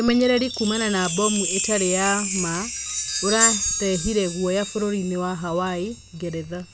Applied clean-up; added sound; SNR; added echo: none; Chime; 3 dB; none.